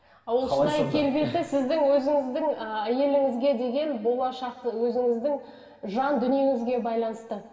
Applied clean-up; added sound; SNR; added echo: none; none; none; reverberation time 1.7 s.